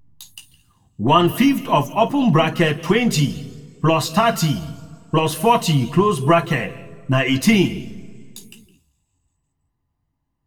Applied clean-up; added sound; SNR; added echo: none; none; none; reverberation time 1.1 s.